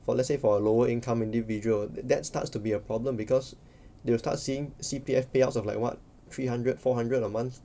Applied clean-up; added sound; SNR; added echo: none; none; none; none.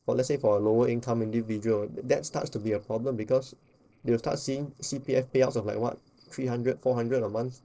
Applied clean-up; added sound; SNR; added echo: neural separator model SepFormer DNS4.